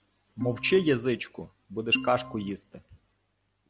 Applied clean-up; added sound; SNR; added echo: none; Organ; 12 dB; none.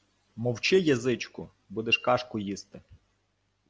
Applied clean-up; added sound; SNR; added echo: none; none; none; none.